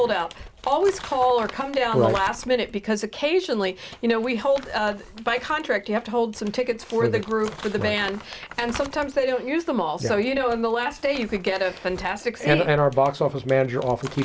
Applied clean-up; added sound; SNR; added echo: none; Crumpling, crinkling; 19 dB; none.